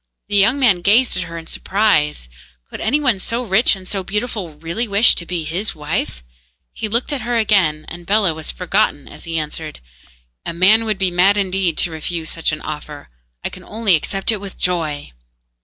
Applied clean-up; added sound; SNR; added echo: none; none; none; none.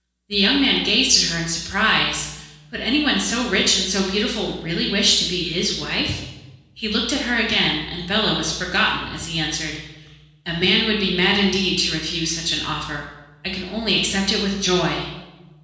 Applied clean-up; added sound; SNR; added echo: none; none; none; reverberation time 1.1 s.